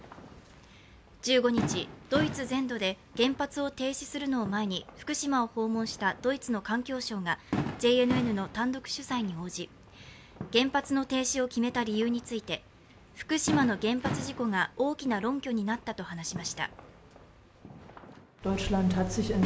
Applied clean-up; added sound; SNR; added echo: none; Fireworks; 10 dB; none.